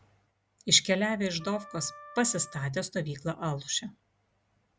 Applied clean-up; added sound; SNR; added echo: none; Wind instrument, woodwind instrument; 19 dB; none.